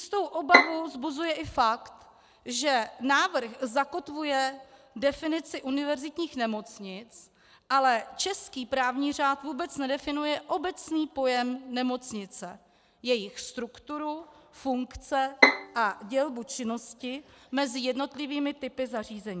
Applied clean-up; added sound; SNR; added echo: none; Bowed string instrument; -4 dB; none.